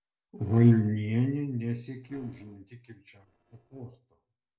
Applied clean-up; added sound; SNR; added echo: neural separator model SepFormer DNS4.